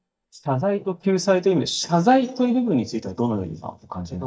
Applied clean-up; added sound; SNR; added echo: neural mask model DeepFilterNet 3.